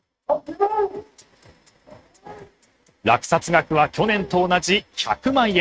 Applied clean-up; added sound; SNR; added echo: neural mask model RNNoise.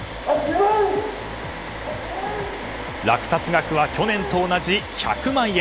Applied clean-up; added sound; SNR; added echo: none; Domestic sounds, home sounds; 9 dB; none.